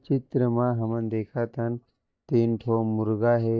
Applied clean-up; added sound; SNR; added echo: neural mask model DeepFilterNet 3.